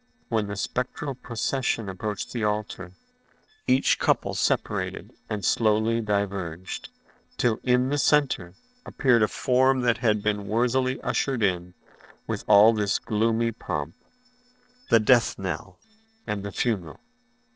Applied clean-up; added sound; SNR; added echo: neural separator model SepFormer DNS4.